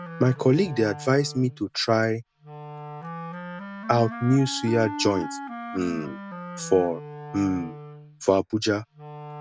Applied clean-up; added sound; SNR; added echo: none; Wind instrument, woodwind instrument; 12 dB; none.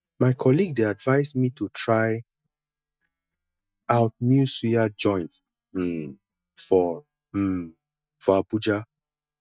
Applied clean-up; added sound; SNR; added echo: neural mask model DeepFilterNet 3.